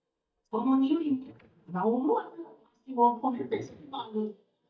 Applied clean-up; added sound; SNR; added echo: neural mask model DeepFilterNet 3.